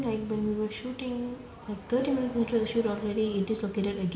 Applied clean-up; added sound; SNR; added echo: none; Accelerating, revving, vroom; 17 dB; none.